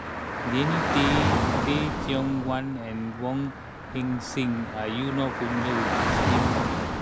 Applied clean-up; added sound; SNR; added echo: none; Traffic noise, roadway noise / Car; -2 dB; none.